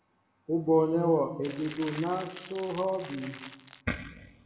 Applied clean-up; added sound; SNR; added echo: none; Crackle; 16 dB; reverberation time 1.1 s.